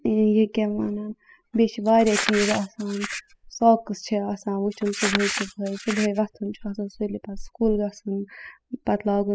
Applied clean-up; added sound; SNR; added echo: classical method spectral subtraction.